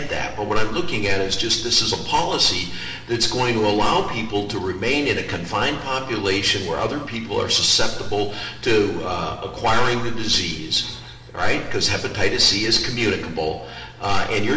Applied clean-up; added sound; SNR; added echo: none; none; none; reverberation time 1.1 s.